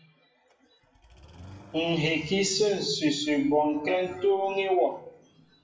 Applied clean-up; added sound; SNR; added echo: classical method WPE with log-MMSE.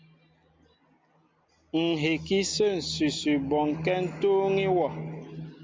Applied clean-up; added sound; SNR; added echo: none; none; none; none.